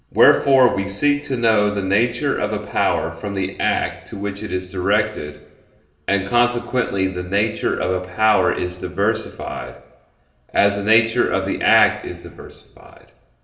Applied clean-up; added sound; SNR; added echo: none; none; none; reverberation time 1.2 s.